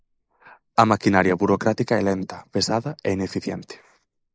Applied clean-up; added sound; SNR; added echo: neural mask model Resemble Enhance denoiser.